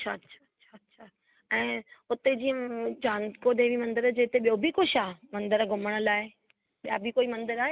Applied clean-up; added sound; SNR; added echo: none; none; none; none.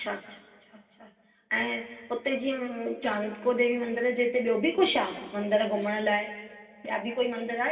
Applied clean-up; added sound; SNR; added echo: none; none; none; reverberation time 2.2 s.